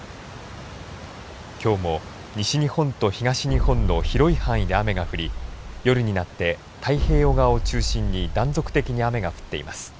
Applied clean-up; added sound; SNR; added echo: none; Boom; 1 dB; none.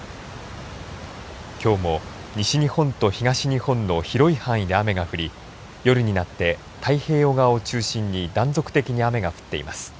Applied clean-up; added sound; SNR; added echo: none; none; none; none.